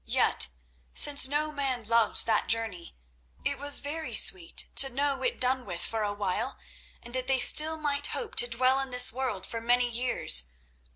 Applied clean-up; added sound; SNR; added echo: none; none; none; none.